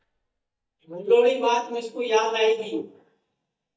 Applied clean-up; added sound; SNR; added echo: neural mask model DeepFilterNet 3.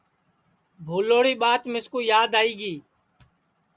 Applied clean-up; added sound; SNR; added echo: none; none; none; none.